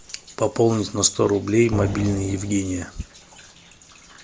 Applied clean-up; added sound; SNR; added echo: none; Drum; 7 dB; none.